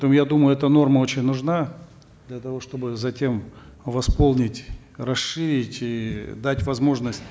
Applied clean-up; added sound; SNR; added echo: none; none; none; none.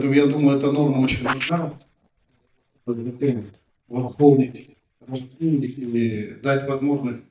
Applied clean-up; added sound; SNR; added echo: neural mask model DeepFilterNet 3.